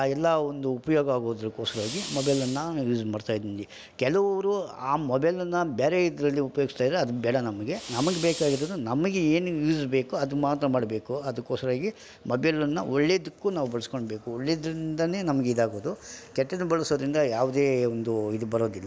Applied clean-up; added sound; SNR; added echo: none; Fire; 11 dB; none.